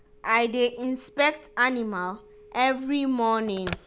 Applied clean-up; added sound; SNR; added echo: none; Telephone; 19 dB; none.